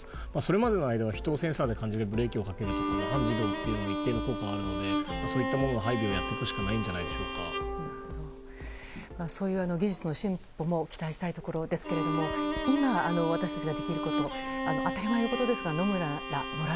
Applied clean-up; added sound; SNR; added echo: none; Bowed string instrument; 4 dB; none.